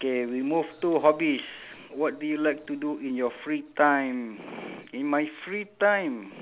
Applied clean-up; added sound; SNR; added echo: none; none; none; none.